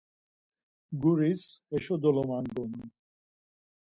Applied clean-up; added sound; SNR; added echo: none; none; none; none.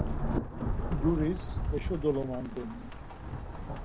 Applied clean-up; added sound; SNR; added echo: none; Rain / Thunderstorm; -1 dB; none.